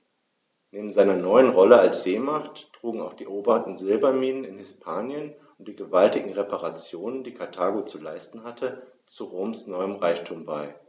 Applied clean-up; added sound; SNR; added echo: none; none; none; none.